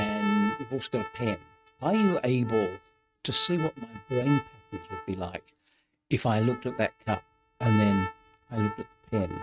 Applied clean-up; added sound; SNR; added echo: neural mask model RNNoise.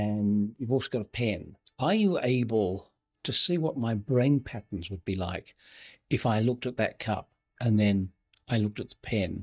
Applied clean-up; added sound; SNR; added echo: neural mask model DeepFilterNet 3.